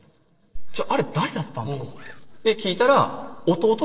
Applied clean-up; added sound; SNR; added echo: neural separator model SepFormer DNS4.